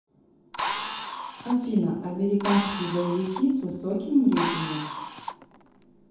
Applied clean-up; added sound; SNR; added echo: none; Drill; 6 dB; reverberation time 0.9 s.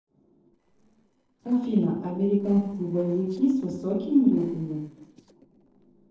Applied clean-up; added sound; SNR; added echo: neural separator model SepFormer DNS4.